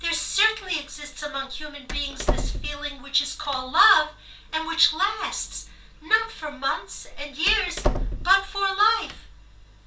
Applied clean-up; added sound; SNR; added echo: none; Door; 7 dB; reverberation time 0.2 s.